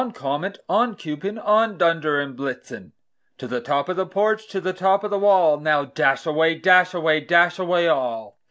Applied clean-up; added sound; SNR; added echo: none; none; none; none.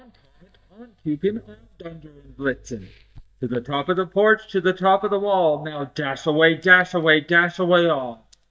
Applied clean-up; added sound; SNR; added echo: neural mask model DeepFilterNet 3.